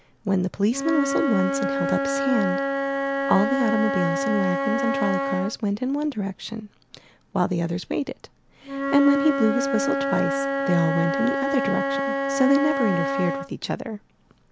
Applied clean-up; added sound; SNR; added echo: none; Wind instrument, woodwind instrument; 2 dB; none.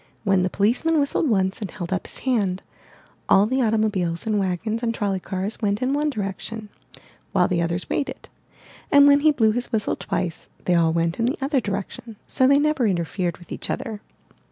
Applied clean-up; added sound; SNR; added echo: none; none; none; none.